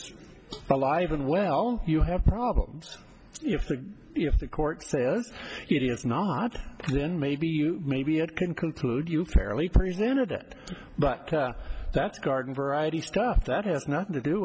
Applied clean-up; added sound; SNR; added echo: none; none; none; none.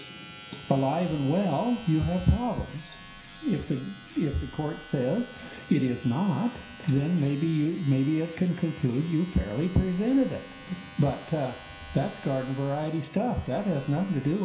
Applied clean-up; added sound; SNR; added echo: none; Domestic sounds, home sounds; 17 dB; reverberation time 0.5 s.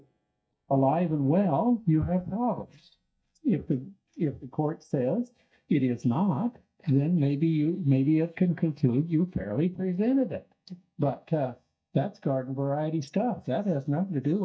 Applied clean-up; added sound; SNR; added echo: neural mask model DeepFilterNet 3.